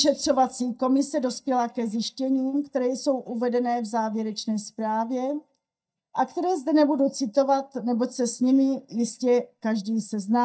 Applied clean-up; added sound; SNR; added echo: neural mask model DeepFilterNet 3.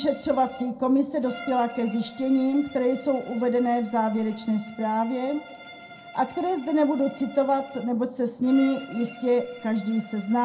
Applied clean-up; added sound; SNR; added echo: none; Bowed string instrument; 20 dB; reverberation time 0.2 s.